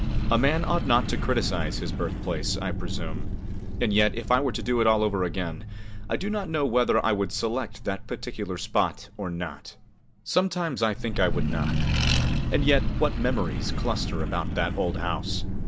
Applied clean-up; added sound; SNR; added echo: none; Accelerating, revving, vroom; 1 dB; none.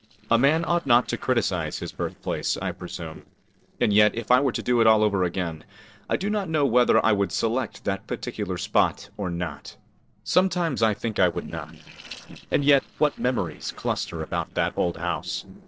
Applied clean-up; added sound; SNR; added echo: neural separator model SepFormer DNS4.